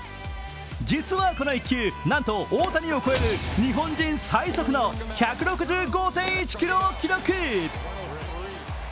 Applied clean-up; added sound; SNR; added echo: none; none; none; none.